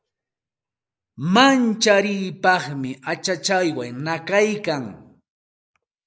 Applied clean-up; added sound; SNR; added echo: neural mask model Resemble Enhance denoiser.